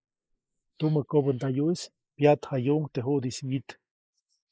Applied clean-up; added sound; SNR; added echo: neural mask model Resemble Enhance denoiser.